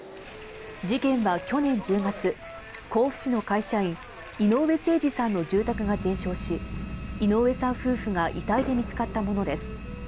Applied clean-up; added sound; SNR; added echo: none; Wind instrument, woodwind instrument + Fireworks; 19 dB; none.